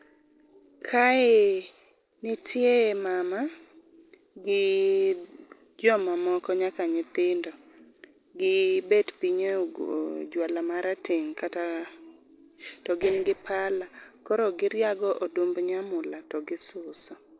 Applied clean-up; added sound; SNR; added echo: neural separator model SepFormer DNS4.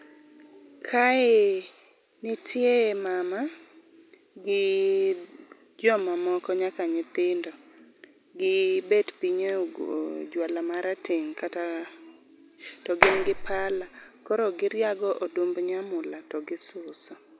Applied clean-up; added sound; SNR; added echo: none; Clapping; -1 dB; none.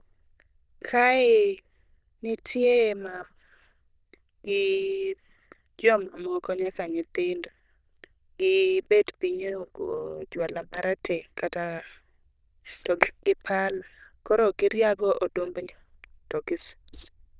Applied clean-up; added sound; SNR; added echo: neural diffusion model UNIVERSE++.